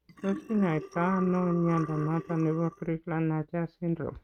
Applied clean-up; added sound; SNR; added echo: neural mask model RNNoise.